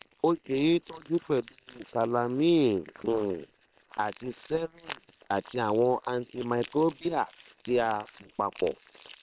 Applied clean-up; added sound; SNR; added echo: neural separator model SepFormer WHAM!.